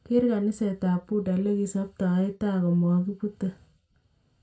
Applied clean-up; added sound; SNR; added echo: none; none; none; reverberation time 0.2 s.